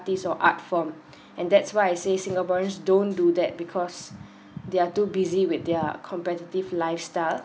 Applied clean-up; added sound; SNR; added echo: none; none; none; none.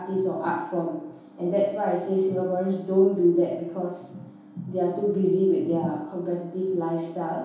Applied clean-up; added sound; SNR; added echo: none; none; none; reverberation time 0.8 s.